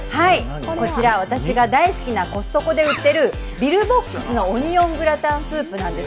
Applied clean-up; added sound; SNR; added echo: none; none; none; none.